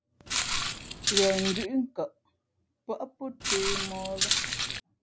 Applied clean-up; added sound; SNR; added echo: none; Walk, footsteps; -4 dB; none.